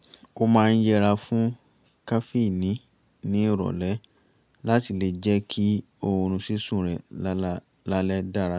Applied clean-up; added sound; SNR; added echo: none; none; none; none.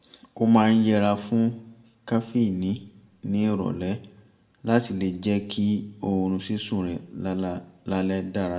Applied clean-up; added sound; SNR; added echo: none; none; none; reverberation time 0.5 s.